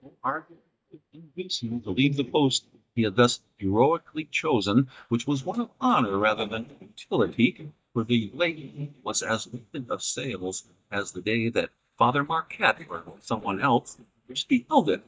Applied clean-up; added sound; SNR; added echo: neural mask model DeepFilterNet 3.